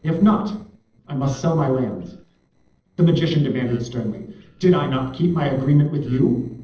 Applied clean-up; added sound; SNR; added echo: neural separator model SepFormer DNS4.